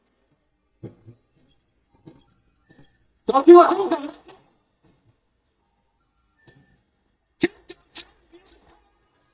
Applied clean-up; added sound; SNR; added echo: neural mask model DeepFilterNet 3.